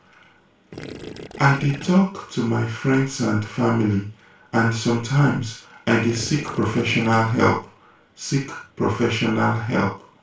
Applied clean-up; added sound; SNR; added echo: none; Gurgling / Liquid; 14 dB; reverberation time 0.3 s.